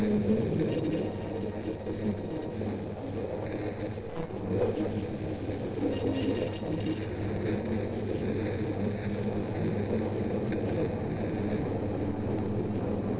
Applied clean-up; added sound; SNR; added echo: neural separator model SepFormer DNS4.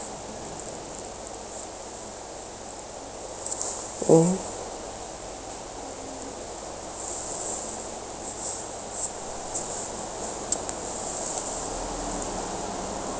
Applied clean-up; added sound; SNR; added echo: none; none; none; none.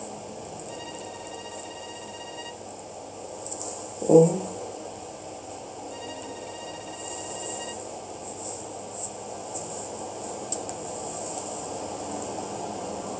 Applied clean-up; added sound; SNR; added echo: none; Bowed string instrument; 15 dB; reverberation time 0.3 s.